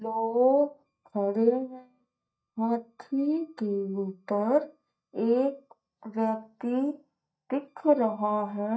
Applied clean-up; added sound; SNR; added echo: neural mask model DeepFilterNet 3.